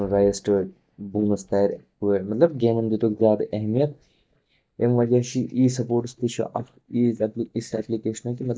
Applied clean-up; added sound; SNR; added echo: neural mask model DeepFilterNet 3.